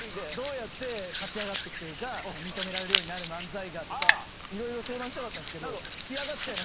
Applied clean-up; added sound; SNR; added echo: none; Hands; -3 dB; none.